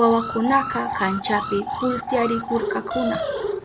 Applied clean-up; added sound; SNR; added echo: none; Alarm; 4 dB; none.